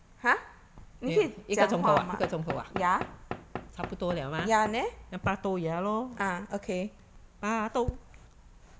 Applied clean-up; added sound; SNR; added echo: none; Knock / Wood; 9 dB; none.